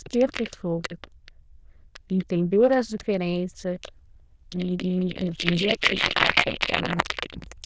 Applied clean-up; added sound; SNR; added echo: neural diffusion model UNIVERSE++.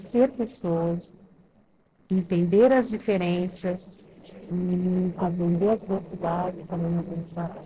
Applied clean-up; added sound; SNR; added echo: neural separator model SepFormer DNS4.